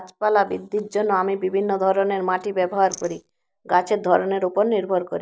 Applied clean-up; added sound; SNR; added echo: neural separator model SepFormer DNS4.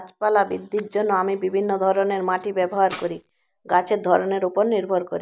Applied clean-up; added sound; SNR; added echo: none; Tambourine; 5 dB; none.